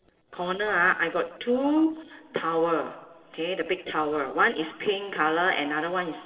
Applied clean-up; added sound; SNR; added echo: neural separator model SepFormer DNS4.